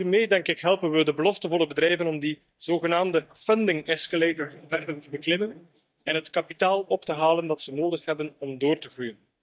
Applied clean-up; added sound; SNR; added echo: neural mask model DeepFilterNet 3.